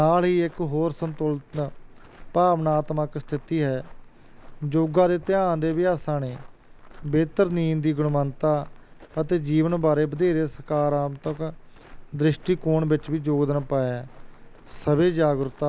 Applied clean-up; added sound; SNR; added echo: none; Walk, footsteps; 18 dB; none.